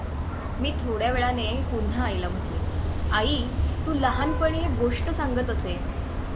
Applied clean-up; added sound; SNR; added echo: none; Vehicle horn, car horn, honking; -2 dB; none.